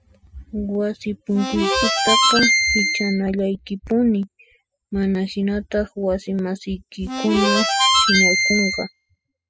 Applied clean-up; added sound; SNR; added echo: classical method spectral subtraction.